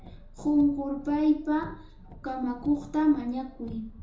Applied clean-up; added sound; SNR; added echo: none; Car; 17 dB; reverberation time 0.6 s.